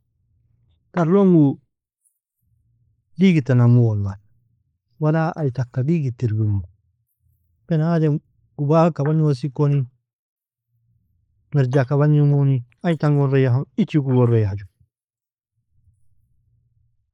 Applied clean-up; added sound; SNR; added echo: neural mask model Resemble Enhance denoiser.